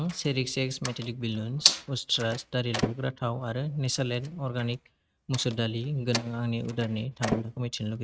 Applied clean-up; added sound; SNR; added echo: neural mask model RNNoise.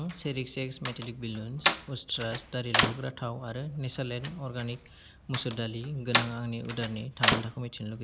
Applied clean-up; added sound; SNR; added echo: none; Slam; -4 dB; none.